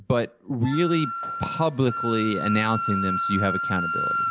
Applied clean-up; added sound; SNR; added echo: none; Wind instrument, woodwind instrument; 4 dB; none.